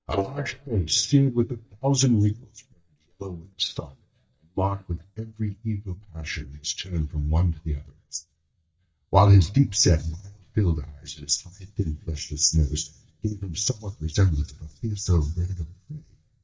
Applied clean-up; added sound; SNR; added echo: neural mask model DeepFilterNet 3.